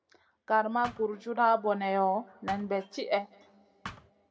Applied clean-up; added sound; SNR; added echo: none; Thump, thud; 14 dB; reverberation time 1.5 s.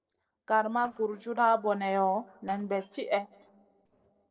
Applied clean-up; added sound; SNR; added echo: neural separator model SepFormer DNS4.